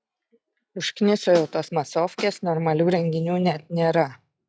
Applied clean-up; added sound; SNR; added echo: classical method log-MMSE.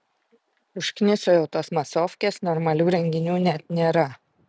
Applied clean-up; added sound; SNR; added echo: none; none; none; none.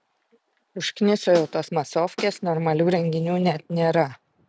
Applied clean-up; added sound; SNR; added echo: none; Snare drum; 14 dB; none.